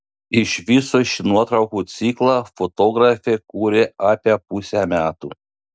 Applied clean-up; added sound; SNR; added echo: none; none; none; none.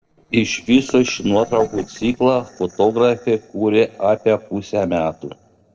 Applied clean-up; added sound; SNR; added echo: neural separator model SepFormer DNS4.